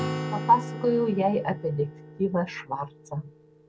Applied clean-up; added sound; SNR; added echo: none; Acoustic guitar; 9 dB; none.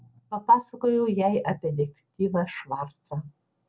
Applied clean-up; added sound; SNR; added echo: none; none; none; none.